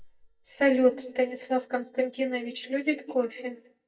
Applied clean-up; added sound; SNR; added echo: neural mask model DeepFilterNet 3.